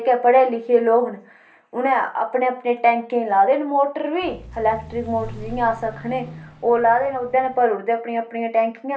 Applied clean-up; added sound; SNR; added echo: none; Vehicle; 17 dB; reverberation time 0.3 s.